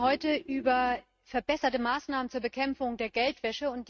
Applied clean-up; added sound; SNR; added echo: neural mask model RNNoise.